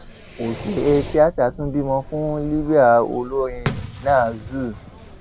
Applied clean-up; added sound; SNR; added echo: none; Fireworks; 12 dB; none.